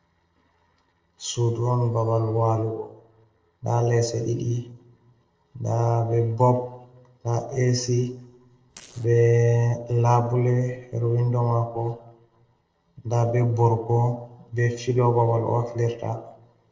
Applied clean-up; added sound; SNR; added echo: neural separator model SepFormer DNS4.